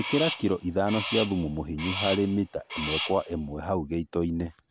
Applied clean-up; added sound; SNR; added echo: none; Crow; 8 dB; none.